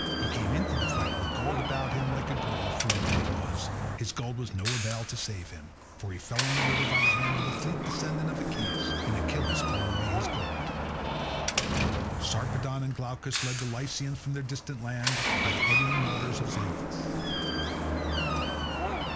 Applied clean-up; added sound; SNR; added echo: none; Door; -3 dB; none.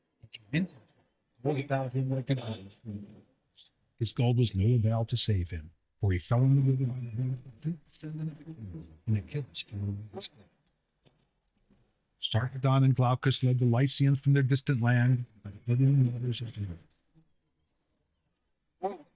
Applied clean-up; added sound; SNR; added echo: neural mask model DeepFilterNet 3.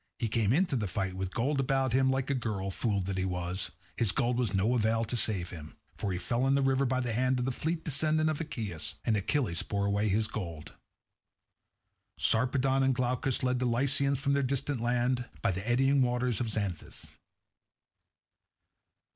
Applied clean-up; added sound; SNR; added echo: none; none; none; none.